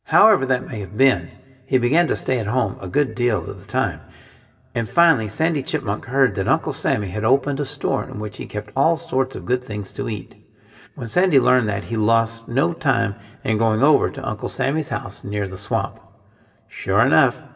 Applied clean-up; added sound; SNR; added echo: none; none; none; reverberation time 0.7 s.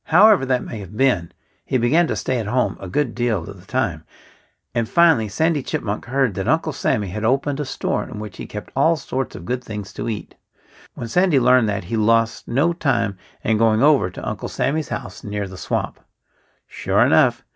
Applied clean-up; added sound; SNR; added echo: none; none; none; none.